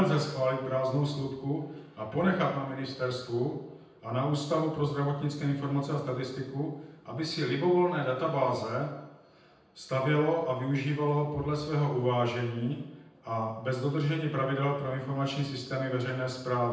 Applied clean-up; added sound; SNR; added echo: none; none; none; reverberation time 0.9 s.